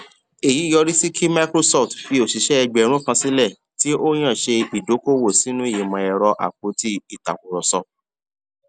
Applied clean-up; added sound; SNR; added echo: none; none; none; none.